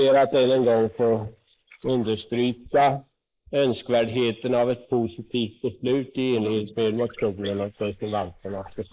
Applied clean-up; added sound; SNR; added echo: neural mask model Resemble Enhance denoiser.